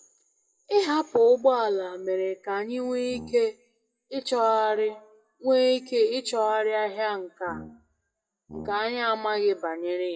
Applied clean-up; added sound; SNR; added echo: classical method WPE with log-MMSE.